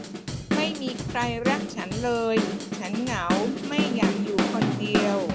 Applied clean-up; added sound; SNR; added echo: none; Drum / Drum kit; -2 dB; none.